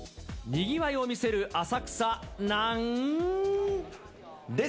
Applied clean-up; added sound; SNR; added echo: none; none; none; none.